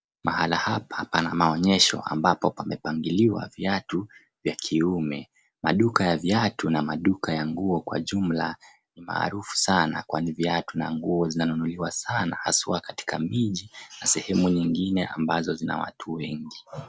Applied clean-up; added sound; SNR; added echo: none; none; none; none.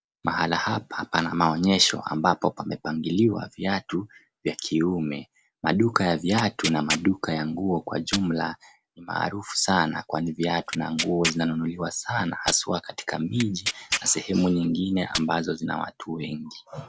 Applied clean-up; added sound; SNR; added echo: none; Tearing; 8 dB; none.